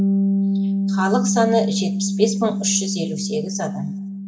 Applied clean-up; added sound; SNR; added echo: none; Bass guitar; -2 dB; reverberation time 0.8 s.